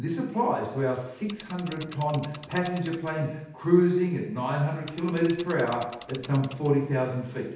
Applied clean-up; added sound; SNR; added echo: none; Mechanisms / Bicycle; 11 dB; reverberation time 0.8 s.